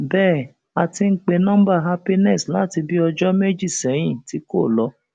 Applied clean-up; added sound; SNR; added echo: none; none; none; none.